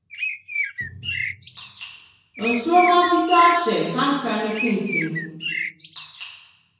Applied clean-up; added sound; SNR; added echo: none; Bird; 7 dB; reverberation time 1.0 s.